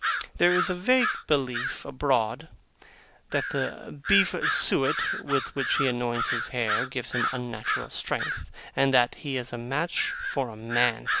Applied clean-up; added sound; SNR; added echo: none; Bird vocalization, bird call, bird song; 4 dB; none.